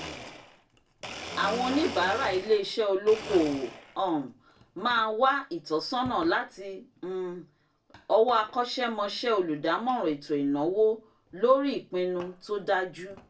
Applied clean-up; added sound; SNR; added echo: none; Domestic sounds, home sounds; 16 dB; reverberation time 0.2 s.